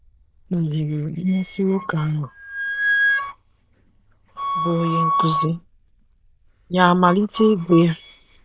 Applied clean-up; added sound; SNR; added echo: neural diffusion model UNIVERSE++.